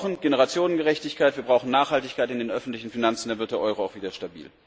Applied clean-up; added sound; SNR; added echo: none; none; none; none.